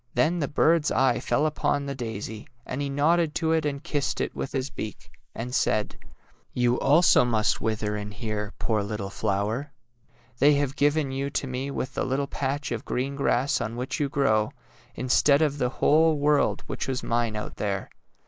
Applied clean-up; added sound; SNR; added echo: neural mask model Resemble Enhance denoiser.